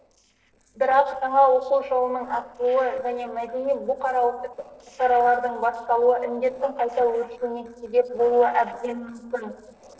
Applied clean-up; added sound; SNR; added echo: neural separator model SepFormer DNS4.